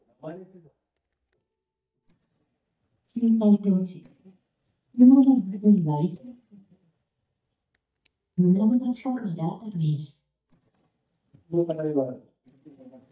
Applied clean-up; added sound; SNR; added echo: neural mask model DeepFilterNet 3.